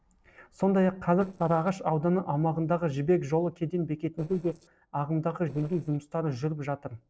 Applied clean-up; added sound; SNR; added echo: neural separator model SepFormer DNS4.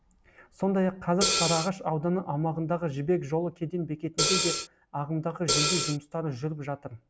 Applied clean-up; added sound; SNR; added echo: none; Hi-hat; -4 dB; none.